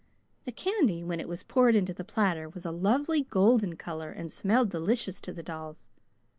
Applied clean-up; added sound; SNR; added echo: none; none; none; none.